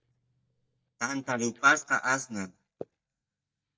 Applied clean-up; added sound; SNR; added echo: neural mask model DeepFilterNet 3.